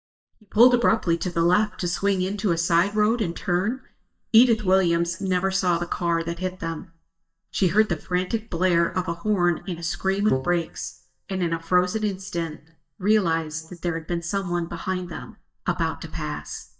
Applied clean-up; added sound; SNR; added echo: neural mask model DeepFilterNet 3.